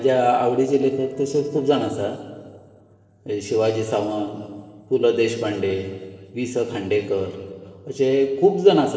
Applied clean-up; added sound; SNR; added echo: neural separator model SepFormer DNS4.